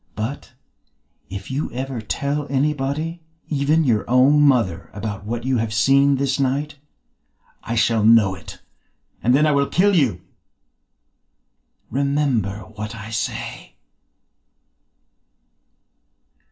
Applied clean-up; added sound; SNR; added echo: none; none; none; reverberation time 0.2 s.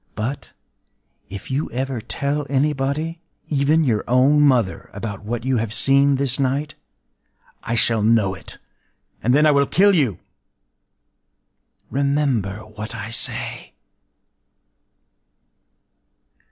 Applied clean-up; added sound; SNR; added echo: none; none; none; none.